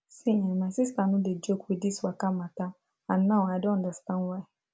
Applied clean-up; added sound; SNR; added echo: none; none; none; none.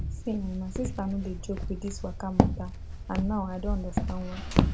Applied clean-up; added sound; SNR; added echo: none; Walk, footsteps; -4 dB; none.